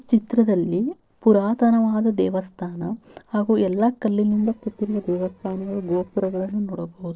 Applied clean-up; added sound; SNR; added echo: neural separator model SepFormer DNS4.